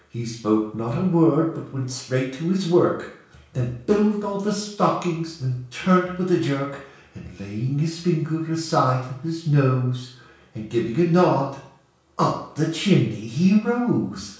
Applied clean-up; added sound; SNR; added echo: none; none; none; reverberation time 0.6 s.